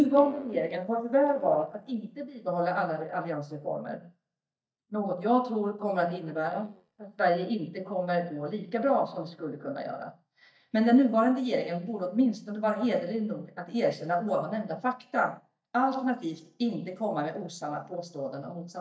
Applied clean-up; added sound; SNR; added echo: neural mask model DeepFilterNet 3.